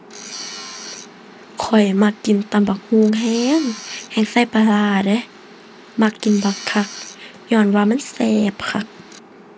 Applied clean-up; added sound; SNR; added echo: none; Tools; 19 dB; none.